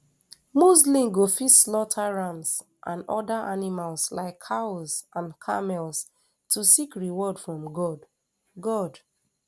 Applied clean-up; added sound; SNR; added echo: none; none; none; none.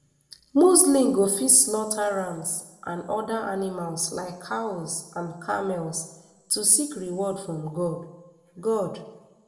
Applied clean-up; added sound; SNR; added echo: none; none; none; reverberation time 0.8 s.